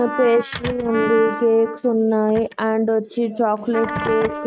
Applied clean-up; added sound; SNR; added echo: neural mask model RNNoise.